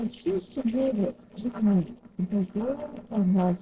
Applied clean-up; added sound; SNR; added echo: neural separator model SepFormer DNS4.